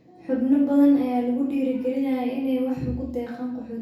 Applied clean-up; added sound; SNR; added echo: none; none; none; reverberation time 0.6 s.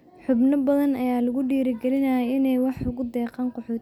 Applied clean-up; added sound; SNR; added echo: none; none; none; none.